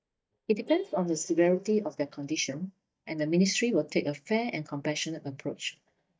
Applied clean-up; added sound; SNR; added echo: neural mask model DeepFilterNet 3.